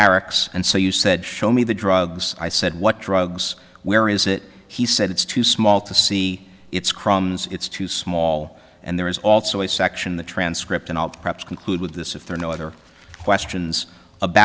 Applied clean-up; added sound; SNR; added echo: none; none; none; none.